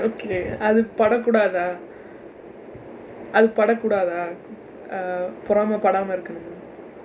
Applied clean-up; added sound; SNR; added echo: none; none; none; none.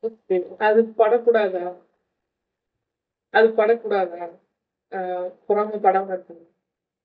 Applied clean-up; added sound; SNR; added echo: neural mask model DeepFilterNet 3.